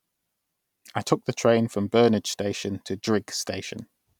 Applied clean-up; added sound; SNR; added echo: none; none; none; none.